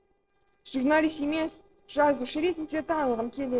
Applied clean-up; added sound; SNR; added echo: neural separator model SepFormer DNS4.